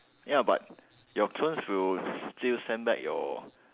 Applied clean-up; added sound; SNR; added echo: none; none; none; none.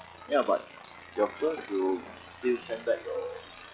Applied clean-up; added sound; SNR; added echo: classical method log-MMSE.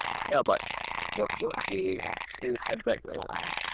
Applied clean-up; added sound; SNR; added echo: neural diffusion model UNIVERSE++.